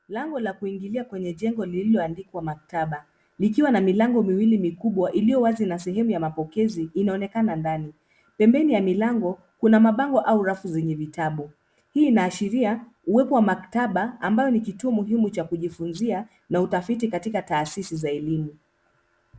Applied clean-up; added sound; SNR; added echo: none; none; none; none.